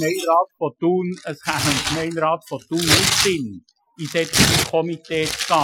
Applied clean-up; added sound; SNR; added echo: classical method Wiener filter.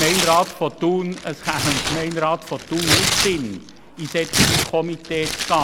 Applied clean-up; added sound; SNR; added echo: none; Tearing; 1 dB; none.